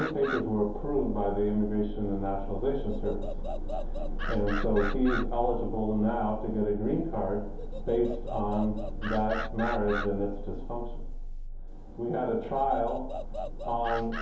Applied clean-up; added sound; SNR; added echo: none; Animal; 13 dB; reverberation time 2.8 s.